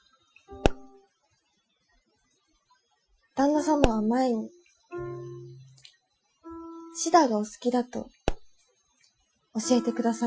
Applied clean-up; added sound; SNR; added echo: classical method Wiener filter.